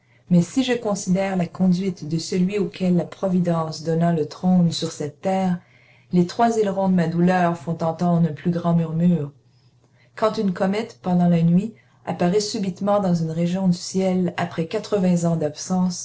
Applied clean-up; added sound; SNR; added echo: neural separator model SepFormer DNS4.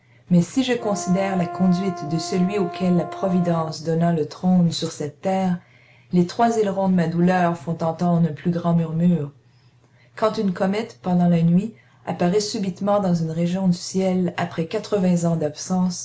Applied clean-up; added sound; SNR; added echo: none; Brass instrument; 12 dB; none.